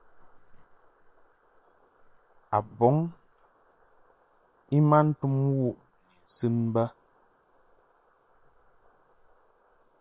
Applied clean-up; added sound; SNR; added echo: neural separator model SepFormer WHAM!.